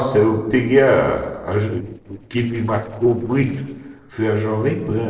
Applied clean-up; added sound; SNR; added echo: neural separator model SepFormer DNS4.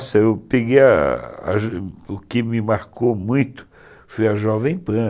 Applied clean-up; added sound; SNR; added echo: none; none; none; none.